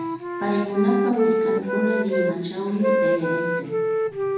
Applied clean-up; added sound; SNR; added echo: none; Wind instrument, woodwind instrument; -2 dB; reverberation time 0.9 s.